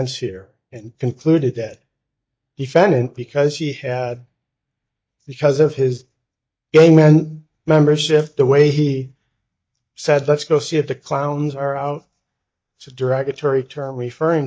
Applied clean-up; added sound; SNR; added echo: neural mask model DeepFilterNet 3.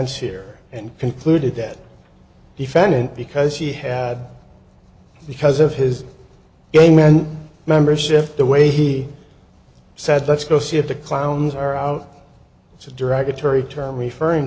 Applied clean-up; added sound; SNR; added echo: none; none; none; none.